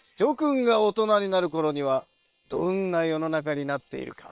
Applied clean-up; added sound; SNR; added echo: neural separator model SepFormer WHAM!.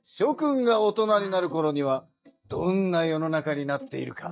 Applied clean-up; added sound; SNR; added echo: neural mask model DeepFilterNet 3.